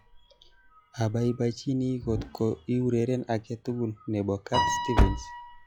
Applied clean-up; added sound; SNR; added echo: classical method log-MMSE.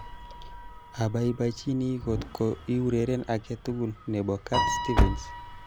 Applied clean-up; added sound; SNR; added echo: none; Engine starting + Piano; 3 dB; none.